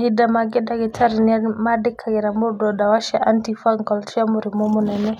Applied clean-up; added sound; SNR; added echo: none; none; none; none.